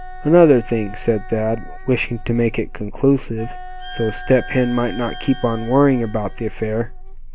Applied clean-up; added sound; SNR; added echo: none; Bowed string instrument + Wind instrument, woodwind instrument; 19 dB; none.